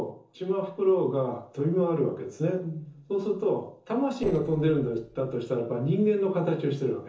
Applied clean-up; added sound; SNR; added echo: neural separator model SepFormer DNS4.